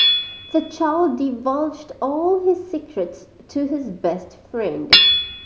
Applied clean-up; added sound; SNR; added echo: none; Hammer / Chink, clink; 1 dB; none.